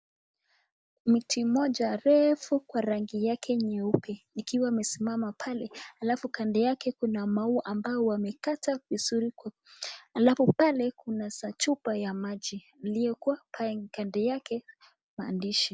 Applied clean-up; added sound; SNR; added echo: none; none; none; none.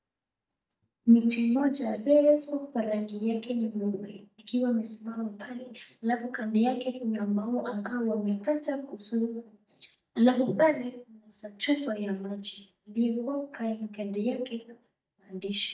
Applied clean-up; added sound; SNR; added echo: neural mask model DeepFilterNet 3.